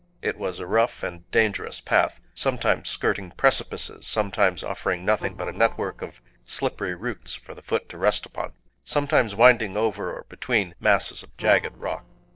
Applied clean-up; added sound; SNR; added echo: neural separator model SepFormer DNS4.